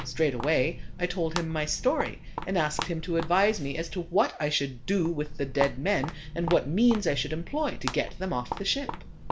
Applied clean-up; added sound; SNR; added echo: none; Walk, footsteps; 8 dB; none.